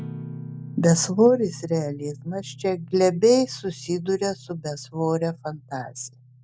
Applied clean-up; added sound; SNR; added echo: none; Guitar; 17 dB; none.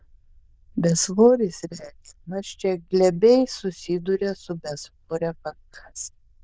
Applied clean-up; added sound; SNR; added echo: neural diffusion model UNIVERSE++.